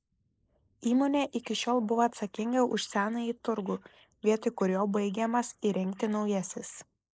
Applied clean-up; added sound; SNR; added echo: neural mask model Resemble Enhance denoiser.